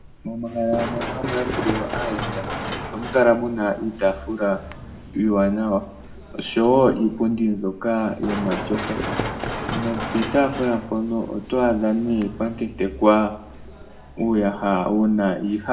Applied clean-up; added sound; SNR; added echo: none; Run; 9 dB; reverberation time 0.5 s.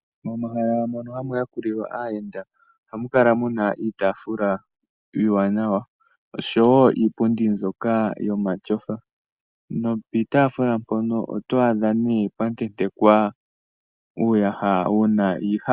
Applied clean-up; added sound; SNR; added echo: none; none; none; none.